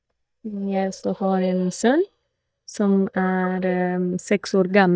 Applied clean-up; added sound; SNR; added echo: neural mask model DeepFilterNet 3.